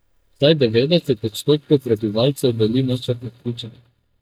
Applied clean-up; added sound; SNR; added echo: neural mask model DeepFilterNet 3.